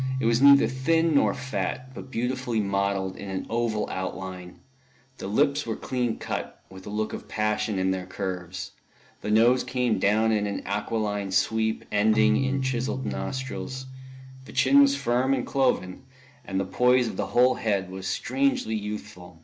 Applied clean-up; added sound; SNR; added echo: none; Keyboard (musical); 11 dB; none.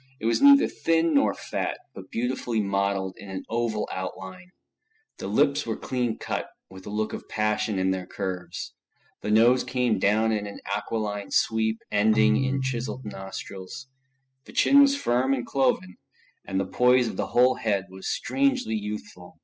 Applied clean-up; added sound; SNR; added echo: classical method spectral subtraction.